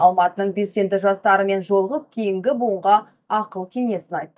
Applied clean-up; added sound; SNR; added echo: neural mask model DeepFilterNet 3.